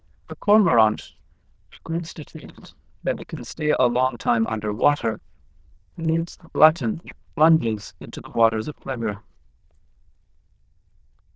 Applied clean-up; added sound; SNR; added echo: neural diffusion model UNIVERSE++.